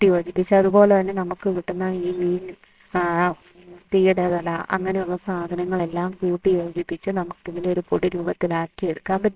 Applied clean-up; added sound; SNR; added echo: neural separator model SepFormer WHAMR!.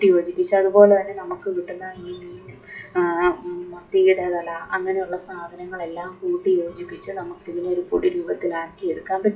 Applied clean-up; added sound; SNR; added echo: classical method WPE with log-MMSE.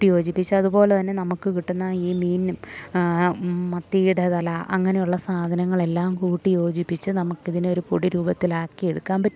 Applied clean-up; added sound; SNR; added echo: none; none; none; none.